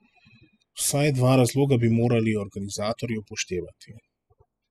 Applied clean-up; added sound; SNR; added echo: classical method spectral subtraction.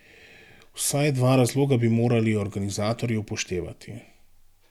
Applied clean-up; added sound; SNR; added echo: none; none; none; none.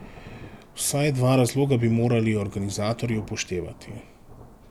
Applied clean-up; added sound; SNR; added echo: none; Thunder / Rain; 19 dB; none.